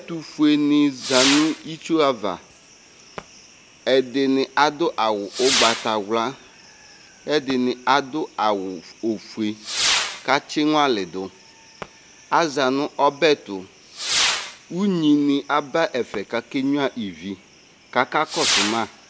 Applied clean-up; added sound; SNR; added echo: none; Whoosh, swoosh, swish / Fireworks; 7 dB; none.